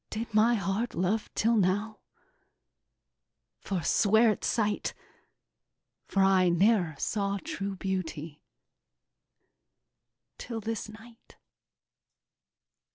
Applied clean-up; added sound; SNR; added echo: none; none; none; none.